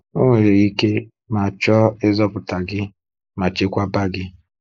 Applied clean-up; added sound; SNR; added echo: neural mask model Resemble Enhance denoiser.